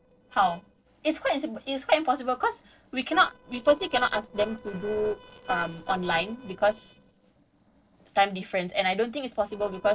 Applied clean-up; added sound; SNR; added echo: neural separator model SepFormer DNS4.